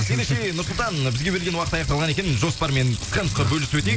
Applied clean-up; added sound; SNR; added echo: none; Sink (filling or washing); 14 dB; none.